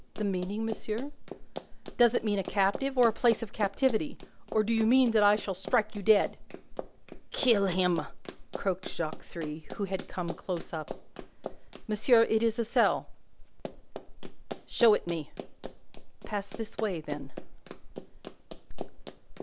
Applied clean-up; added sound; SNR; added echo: none; Run; 15 dB; none.